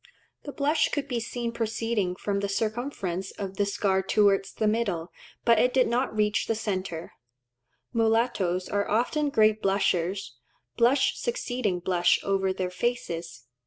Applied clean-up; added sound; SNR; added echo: none; none; none; none.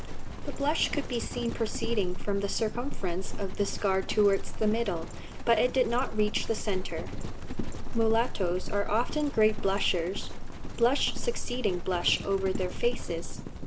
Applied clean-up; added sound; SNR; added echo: none; Livestock, farm animals, working animals; 1 dB; none.